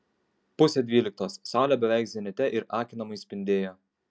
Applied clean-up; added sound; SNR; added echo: none; none; none; none.